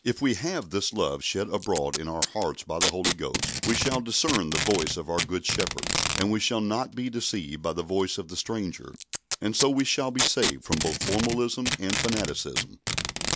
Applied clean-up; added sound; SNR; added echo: none; Packing tape, duct tape; 3 dB; none.